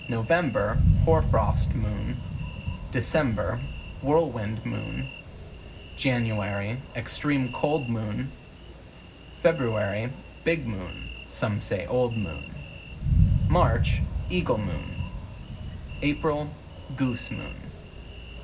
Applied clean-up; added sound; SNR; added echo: none; Thunder; 2 dB; reverberation time 0.4 s.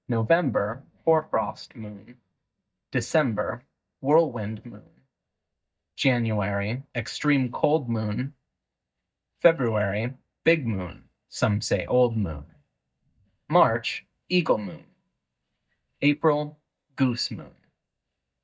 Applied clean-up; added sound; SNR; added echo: neural mask model DeepFilterNet 3.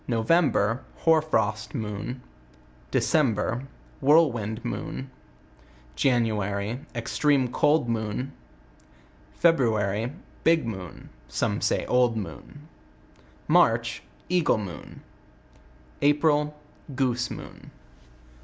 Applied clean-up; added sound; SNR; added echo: none; none; none; none.